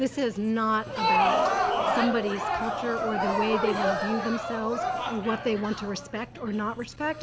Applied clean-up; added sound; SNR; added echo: none; Crowd; 0 dB; none.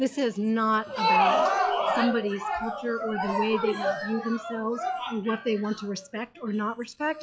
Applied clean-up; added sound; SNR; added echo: classical method log-MMSE.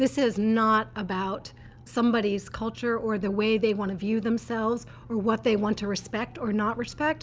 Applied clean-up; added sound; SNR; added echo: none; none; none; none.